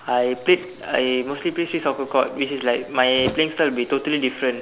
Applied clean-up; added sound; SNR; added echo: none; Slam; 18 dB; none.